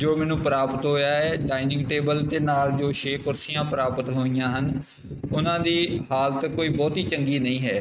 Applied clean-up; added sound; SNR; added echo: neural mask model RNNoise.